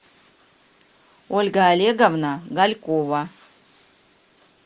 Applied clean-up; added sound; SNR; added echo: none; none; none; none.